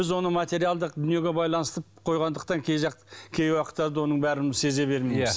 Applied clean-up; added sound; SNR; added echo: none; none; none; none.